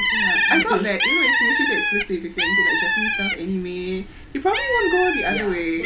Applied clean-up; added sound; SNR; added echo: none; Bird; -2 dB; reverberation time 0.3 s.